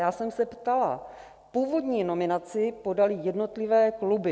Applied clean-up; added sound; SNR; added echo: none; none; none; none.